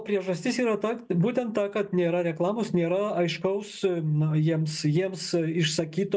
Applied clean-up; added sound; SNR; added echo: none; none; none; none.